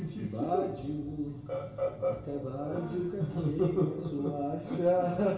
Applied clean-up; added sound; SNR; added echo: none; Wind instrument, woodwind instrument; 20 dB; reverberation time 1.6 s.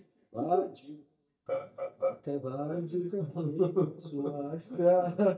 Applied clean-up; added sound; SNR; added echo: neural mask model DeepFilterNet 3.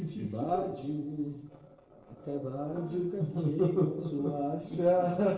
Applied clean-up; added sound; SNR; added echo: neural separator model SepFormer DNS4.